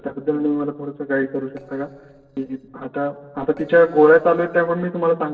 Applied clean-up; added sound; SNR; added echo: neural separator model SepFormer DNS4.